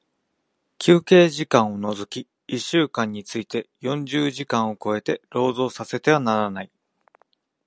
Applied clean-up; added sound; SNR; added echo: none; none; none; none.